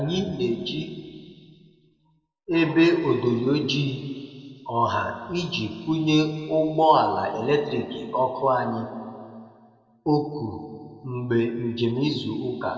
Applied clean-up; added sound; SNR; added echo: none; none; none; reverberation time 2.3 s.